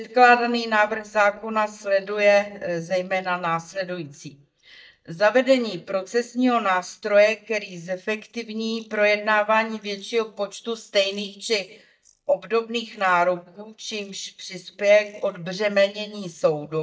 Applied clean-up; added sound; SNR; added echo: neural mask model DeepFilterNet 3.